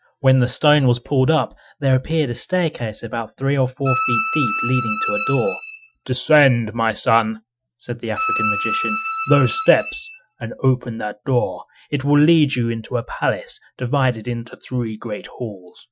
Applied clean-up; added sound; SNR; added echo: classical method Wiener filter.